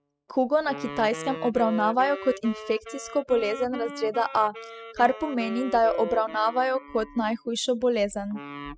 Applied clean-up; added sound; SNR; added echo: classical method spectral subtraction.